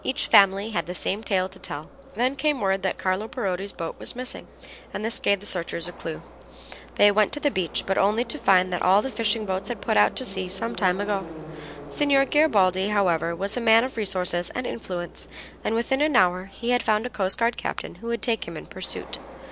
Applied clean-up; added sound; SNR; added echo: none; Subway, metro, underground; 18 dB; none.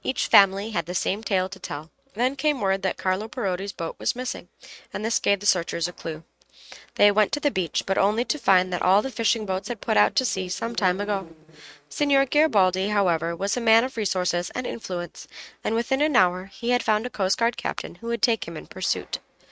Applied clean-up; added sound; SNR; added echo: neural mask model RNNoise.